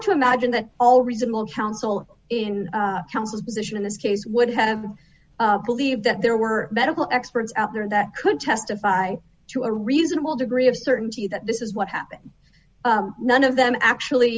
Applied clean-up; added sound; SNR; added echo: none; none; none; none.